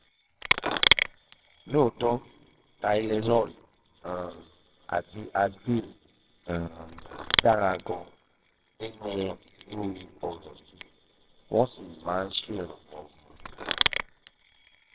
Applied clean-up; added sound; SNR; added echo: neural separator model SepFormer WHAMR!.